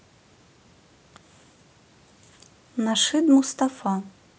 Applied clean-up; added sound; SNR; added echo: none; none; none; none.